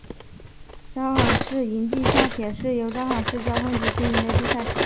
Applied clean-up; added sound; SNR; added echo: none; Cutlery, silverware; -1 dB; none.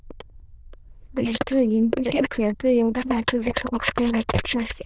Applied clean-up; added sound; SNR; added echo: neural diffusion model UNIVERSE++.